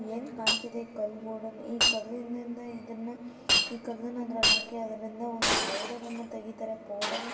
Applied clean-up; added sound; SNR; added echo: none; Shatter; -5 dB; reverberation time 1.2 s.